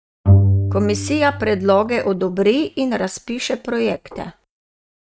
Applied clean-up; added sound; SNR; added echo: neural mask model RNNoise.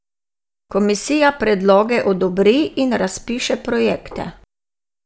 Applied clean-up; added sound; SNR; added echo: none; none; none; none.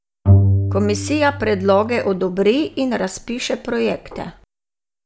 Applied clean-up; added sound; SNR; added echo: none; Bowed string instrument; 0 dB; none.